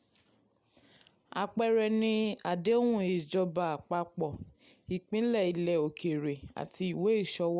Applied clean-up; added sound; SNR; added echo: none; none; none; none.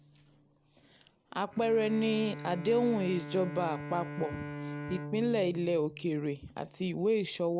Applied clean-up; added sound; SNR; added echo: none; Bowed string instrument; 11 dB; none.